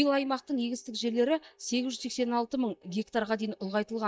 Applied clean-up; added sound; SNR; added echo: neural mask model DeepFilterNet 3.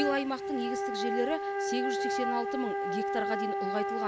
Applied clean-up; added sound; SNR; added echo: none; Wind instrument, woodwind instrument; -2 dB; none.